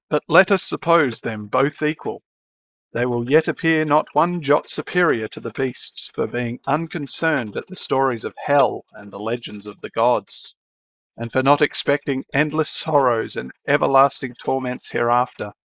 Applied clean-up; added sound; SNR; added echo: neural mask model Resemble Enhance denoiser.